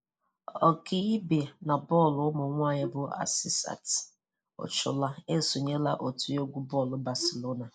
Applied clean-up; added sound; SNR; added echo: neural mask model Resemble Enhance denoiser.